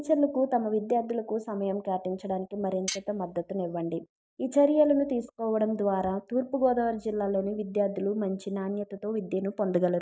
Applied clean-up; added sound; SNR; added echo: neural mask model DeepFilterNet 3.